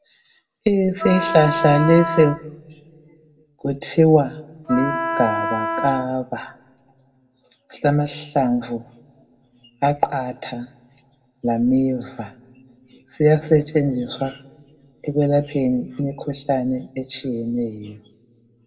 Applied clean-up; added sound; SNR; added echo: none; Wind instrument, woodwind instrument; 4 dB; reverberation time 0.7 s.